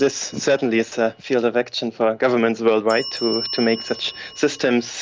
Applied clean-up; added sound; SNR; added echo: none; Bell; 15 dB; none.